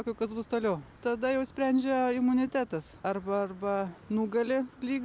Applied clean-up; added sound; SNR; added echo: none; none; none; none.